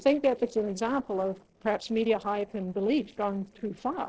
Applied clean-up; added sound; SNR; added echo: neural separator model SepFormer DNS4.